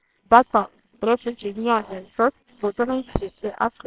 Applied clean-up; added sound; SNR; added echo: neural separator model SepFormer WHAMR!.